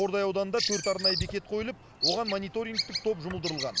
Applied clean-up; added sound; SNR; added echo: none; Bird vocalization, bird call, bird song; 3 dB; none.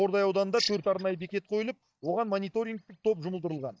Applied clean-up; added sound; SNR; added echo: neural mask model DeepFilterNet 3.